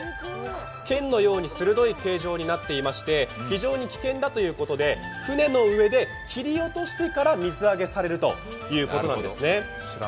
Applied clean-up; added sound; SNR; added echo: none; none; none; none.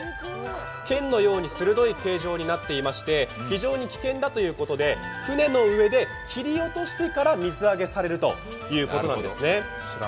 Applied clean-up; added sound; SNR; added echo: none; Trumpet; 19 dB; none.